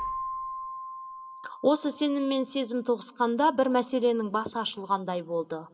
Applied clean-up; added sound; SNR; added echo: none; Keyboard (musical); 13 dB; reverberation time 0.3 s.